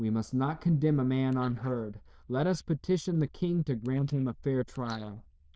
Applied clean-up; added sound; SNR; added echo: neural diffusion model UNIVERSE++.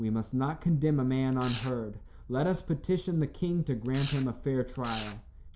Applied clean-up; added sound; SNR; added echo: none; Domestic sounds, home sounds; 12 dB; none.